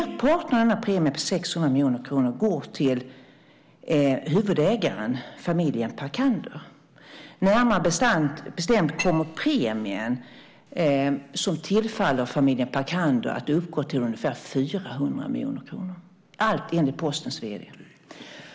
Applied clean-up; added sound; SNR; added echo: none; none; none; none.